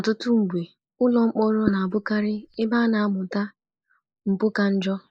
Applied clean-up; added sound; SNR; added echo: neural mask model Resemble Enhance denoiser.